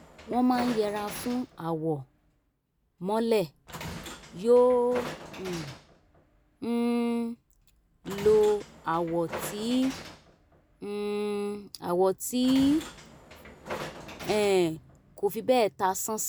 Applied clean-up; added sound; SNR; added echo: none; Train; 15 dB; none.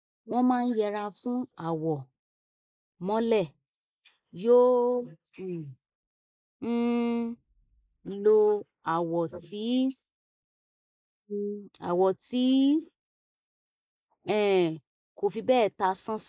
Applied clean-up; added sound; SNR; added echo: neural mask model Resemble Enhance denoiser.